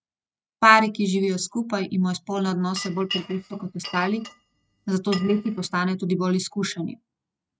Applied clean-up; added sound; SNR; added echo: neural mask model RNNoise.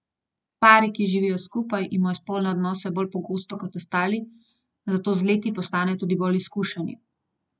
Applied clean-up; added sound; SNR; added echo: none; none; none; none.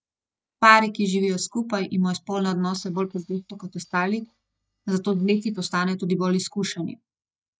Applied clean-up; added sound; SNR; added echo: neural mask model DeepFilterNet 3.